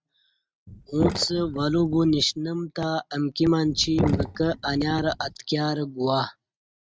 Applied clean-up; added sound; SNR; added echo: neural mask model RNNoise.